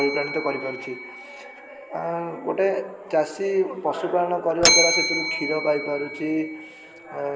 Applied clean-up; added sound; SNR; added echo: none; Bell; 3 dB; none.